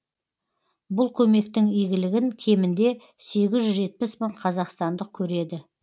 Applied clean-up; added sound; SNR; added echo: none; none; none; none.